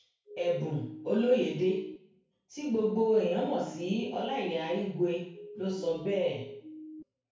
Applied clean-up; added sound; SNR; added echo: none; Siren; 14 dB; reverberation time 0.6 s.